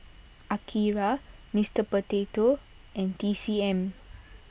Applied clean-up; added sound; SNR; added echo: none; none; none; none.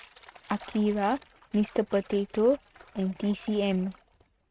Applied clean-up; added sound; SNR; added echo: neural mask model RNNoise.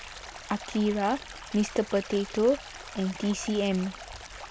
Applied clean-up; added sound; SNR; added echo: none; Stream; 14 dB; none.